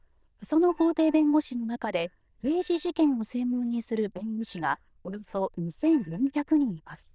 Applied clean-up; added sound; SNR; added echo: neural diffusion model UNIVERSE++.